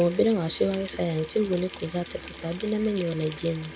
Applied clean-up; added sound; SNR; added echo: none; Sink (filling or washing) / Water tap, faucet; 15 dB; none.